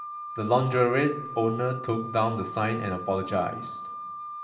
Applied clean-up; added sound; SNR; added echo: none; Wind instrument, woodwind instrument; 10 dB; reverberation time 0.9 s.